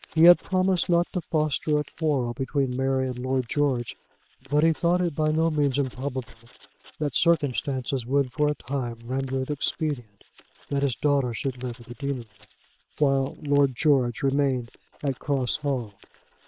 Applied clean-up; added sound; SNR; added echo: neural separator model SepFormer WHAM!.